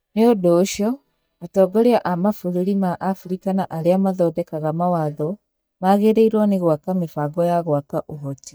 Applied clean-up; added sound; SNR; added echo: neural mask model DeepFilterNet 3.